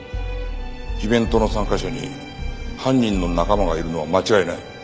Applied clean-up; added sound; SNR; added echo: none; none; none; none.